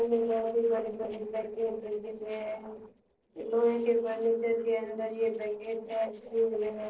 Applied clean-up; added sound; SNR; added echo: neural separator model SepFormer DNS4.